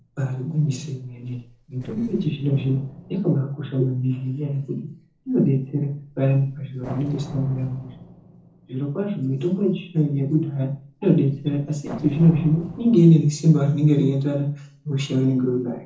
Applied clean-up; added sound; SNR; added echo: neural separator model SepFormer DNS4.